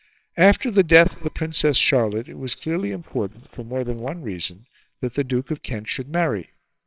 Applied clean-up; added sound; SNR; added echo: neural separator model SepFormer WHAMR!.